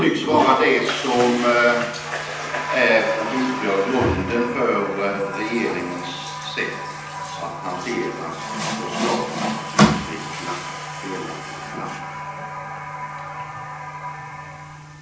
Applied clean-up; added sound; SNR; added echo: none; Water tap, faucet; 3 dB; reverberation time 0.9 s.